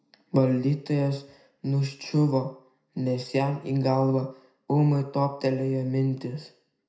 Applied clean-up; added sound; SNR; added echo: none; none; none; reverberation time 0.5 s.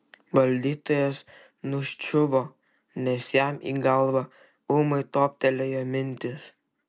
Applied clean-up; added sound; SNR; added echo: none; none; none; none.